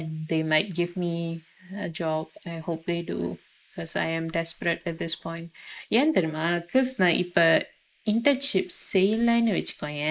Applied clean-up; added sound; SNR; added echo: neural mask model Resemble Enhance denoiser.